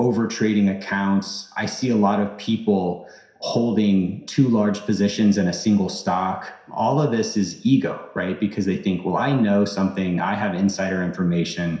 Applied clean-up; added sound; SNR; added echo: none; none; none; reverberation time 0.7 s.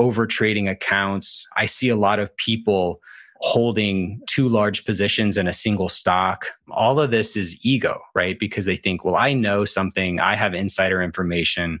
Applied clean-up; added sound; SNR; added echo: none; none; none; none.